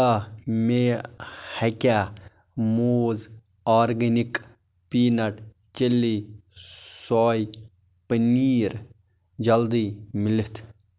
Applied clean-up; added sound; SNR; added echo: none; none; none; none.